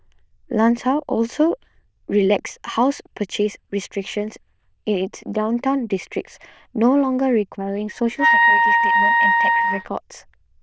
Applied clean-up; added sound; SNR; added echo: neural diffusion model UNIVERSE++.